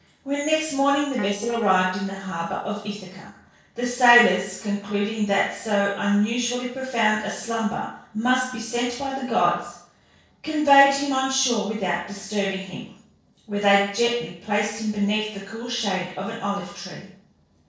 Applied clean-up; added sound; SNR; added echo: neural separator model SepFormer DNS4.